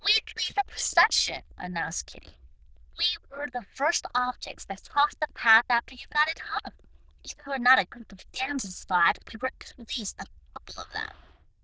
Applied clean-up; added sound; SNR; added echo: neural diffusion model UNIVERSE++.